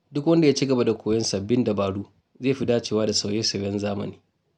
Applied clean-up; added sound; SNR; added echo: none; none; none; none.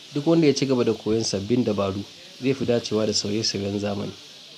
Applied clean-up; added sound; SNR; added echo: none; Bird; 20 dB; none.